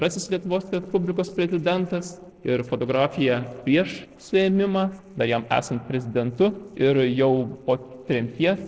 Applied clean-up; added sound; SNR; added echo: neural separator model SepFormer DNS4.